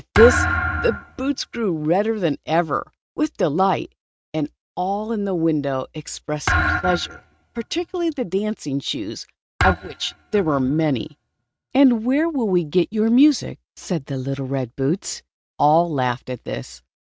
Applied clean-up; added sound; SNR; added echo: neural mask model RNNoise.